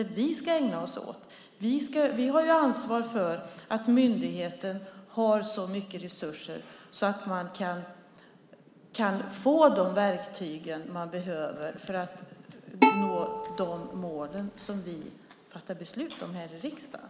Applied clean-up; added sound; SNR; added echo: none; Bowed string instrument; -1 dB; none.